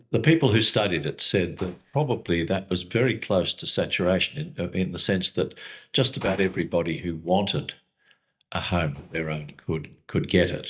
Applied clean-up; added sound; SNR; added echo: neural mask model DeepFilterNet 3.